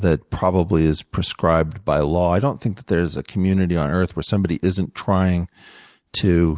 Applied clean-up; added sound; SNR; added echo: none; none; none; none.